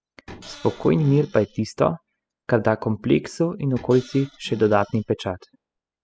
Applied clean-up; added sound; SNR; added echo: classical method spectral subtraction.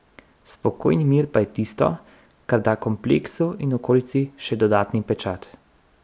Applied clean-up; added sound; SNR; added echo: none; none; none; none.